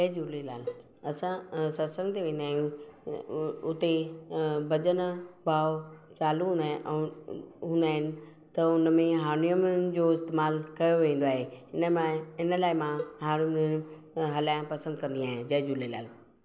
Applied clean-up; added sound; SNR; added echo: none; Cowbell; 16 dB; none.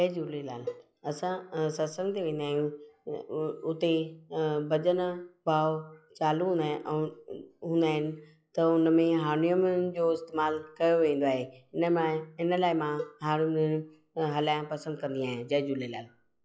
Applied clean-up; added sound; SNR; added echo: classical method log-MMSE.